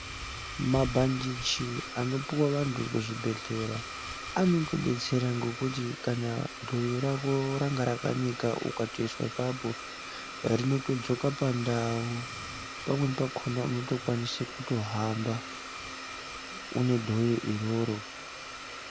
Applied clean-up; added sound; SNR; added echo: none; Domestic sounds, home sounds; 9 dB; none.